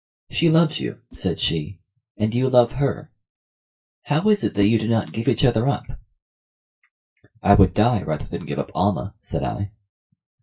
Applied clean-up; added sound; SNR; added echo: neural mask model DeepFilterNet 3.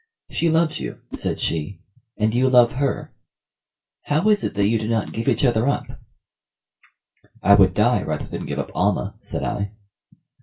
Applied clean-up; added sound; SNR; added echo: none; Whoosh, swoosh, swish; 19 dB; reverberation time 0.2 s.